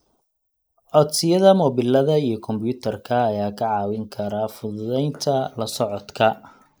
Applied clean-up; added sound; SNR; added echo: neural mask model Resemble Enhance denoiser.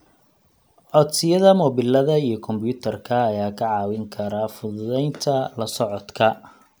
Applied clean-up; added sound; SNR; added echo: none; none; none; none.